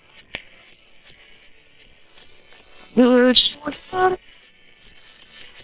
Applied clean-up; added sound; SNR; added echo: neural separator model SepFormer WHAM!.